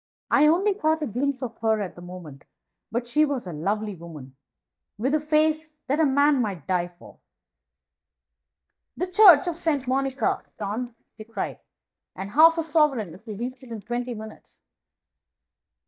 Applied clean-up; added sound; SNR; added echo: neural mask model DeepFilterNet 3.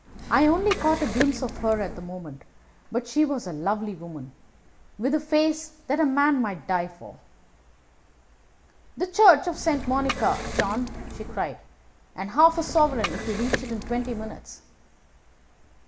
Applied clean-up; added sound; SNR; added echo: none; Liquid; 6 dB; reverberation time 0.8 s.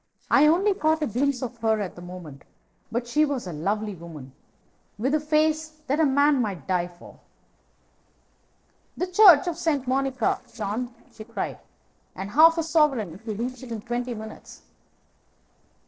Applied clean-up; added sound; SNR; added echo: neural separator model SepFormer DNS4.